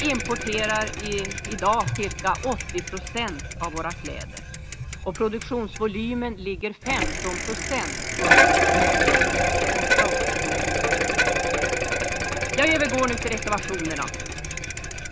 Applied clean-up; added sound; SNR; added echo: none; Bicycle; -4 dB; none.